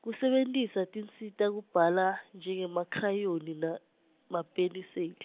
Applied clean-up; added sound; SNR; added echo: none; none; none; none.